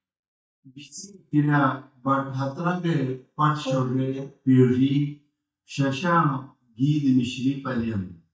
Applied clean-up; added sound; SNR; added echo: neural mask model DeepFilterNet 3.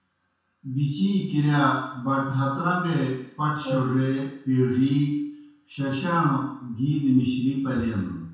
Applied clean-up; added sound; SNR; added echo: none; Brass instrument; 12 dB; reverberation time 0.6 s.